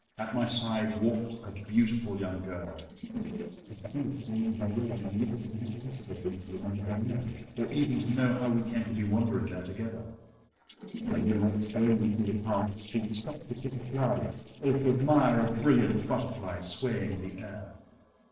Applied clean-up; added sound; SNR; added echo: neural separator model SepFormer DNS4.